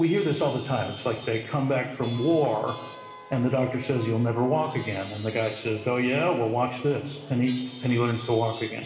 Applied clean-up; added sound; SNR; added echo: none; Chatter / Traffic noise, roadway noise / Vehicle horn, car horn, honking / Engine; 18 dB; reverberation time 1.2 s.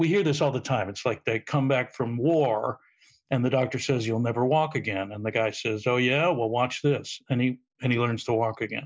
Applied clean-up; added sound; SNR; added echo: none; none; none; none.